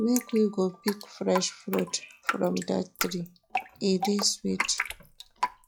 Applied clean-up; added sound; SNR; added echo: classical method log-MMSE.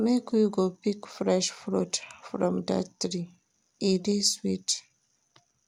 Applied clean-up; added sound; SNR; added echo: none; none; none; none.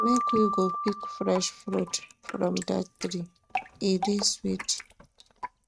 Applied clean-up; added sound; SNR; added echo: neural mask model RNNoise.